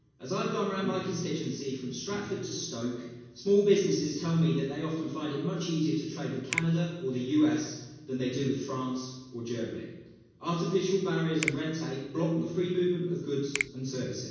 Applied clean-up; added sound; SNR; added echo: none; Finger snapping; 10 dB; reverberation time 1.2 s.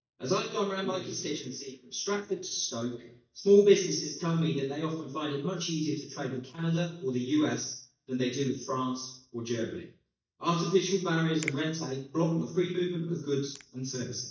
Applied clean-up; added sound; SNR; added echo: neural mask model DeepFilterNet 3.